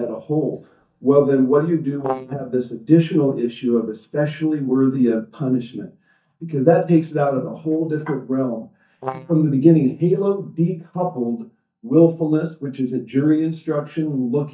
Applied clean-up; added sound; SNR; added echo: neural mask model DeepFilterNet 3.